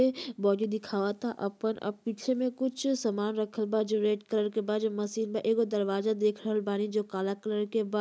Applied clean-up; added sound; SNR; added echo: none; none; none; none.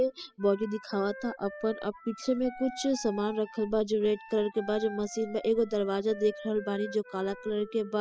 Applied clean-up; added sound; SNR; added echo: classical method spectral subtraction.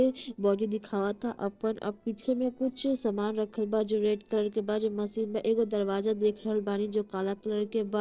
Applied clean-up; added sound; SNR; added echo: neural separator model SepFormer DNS4.